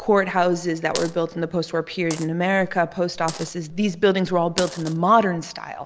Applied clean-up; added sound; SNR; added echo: none; Coin (dropping); 16 dB; none.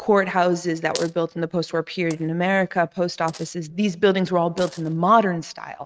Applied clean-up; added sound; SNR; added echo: neural mask model RNNoise.